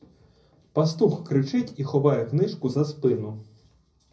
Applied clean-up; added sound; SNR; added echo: none; none; none; reverberation time 0.4 s.